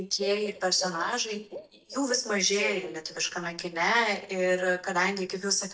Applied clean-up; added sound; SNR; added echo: neural mask model DeepFilterNet 3.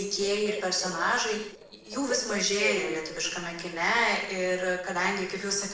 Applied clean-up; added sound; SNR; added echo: neural separator model SepFormer DNS4.